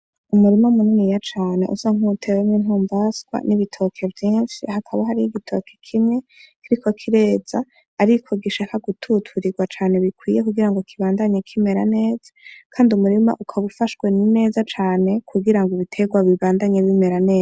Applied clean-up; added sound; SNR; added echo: none; none; none; none.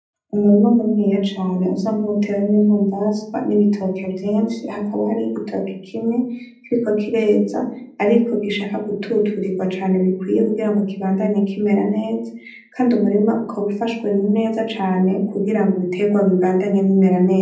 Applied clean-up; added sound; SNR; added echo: none; none; none; reverberation time 0.6 s.